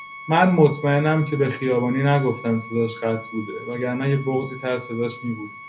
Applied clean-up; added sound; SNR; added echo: none; Bowed string instrument; 17 dB; reverberation time 0.3 s.